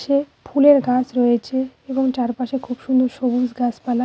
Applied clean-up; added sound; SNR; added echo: none; none; none; none.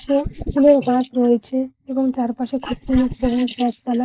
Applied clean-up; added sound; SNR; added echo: neural mask model Resemble Enhance denoiser.